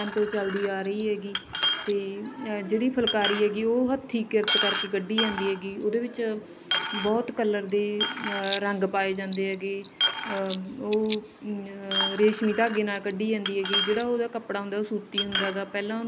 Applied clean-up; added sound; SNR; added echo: none; Coin (dropping); 1 dB; none.